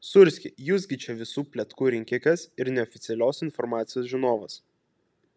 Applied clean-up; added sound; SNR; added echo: none; none; none; none.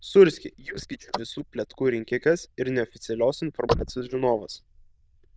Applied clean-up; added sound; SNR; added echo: neural diffusion model UNIVERSE++.